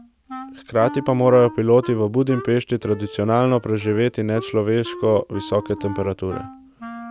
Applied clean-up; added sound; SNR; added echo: none; Wind instrument, woodwind instrument; 15 dB; none.